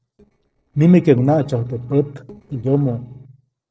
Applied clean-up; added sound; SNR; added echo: neural separator model SepFormer DNS4.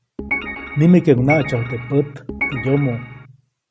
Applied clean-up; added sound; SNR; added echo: none; Organ; 9 dB; none.